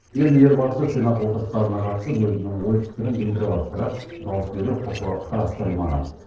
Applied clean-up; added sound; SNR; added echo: neural separator model SepFormer DNS4.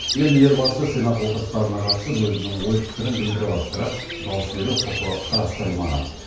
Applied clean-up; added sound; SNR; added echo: none; Bird; 8 dB; reverberation time 0.5 s.